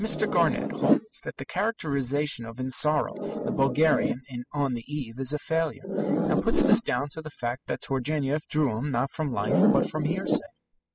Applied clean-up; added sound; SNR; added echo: classical method spectral subtraction.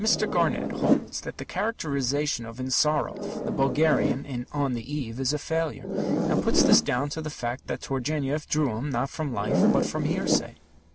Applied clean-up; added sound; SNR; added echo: none; Zipper (clothing); 2 dB; none.